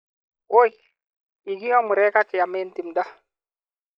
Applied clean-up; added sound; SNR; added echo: neural mask model Resemble Enhance denoiser.